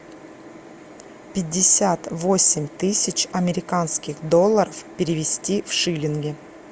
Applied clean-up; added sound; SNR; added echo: none; none; none; none.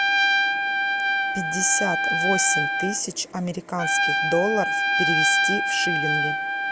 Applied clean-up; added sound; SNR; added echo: none; Trumpet; -5 dB; none.